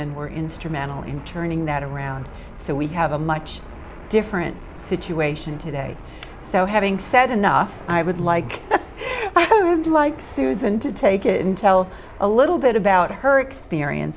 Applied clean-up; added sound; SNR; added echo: none; Fixed-wing aircraft, airplane; 17 dB; none.